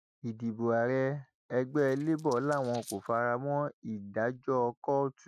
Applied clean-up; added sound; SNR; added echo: neural mask model RNNoise.